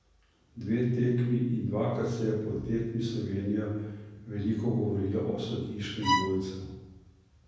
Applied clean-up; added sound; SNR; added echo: none; Bowed string instrument; 1 dB; reverberation time 1.1 s.